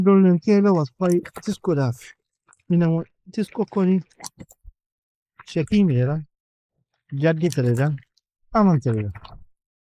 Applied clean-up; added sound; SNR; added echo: neural mask model Resemble Enhance denoiser.